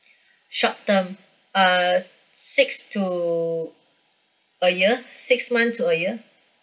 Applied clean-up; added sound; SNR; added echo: none; none; none; none.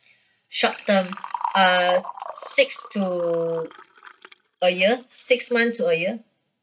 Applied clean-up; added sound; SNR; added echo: neural mask model RNNoise.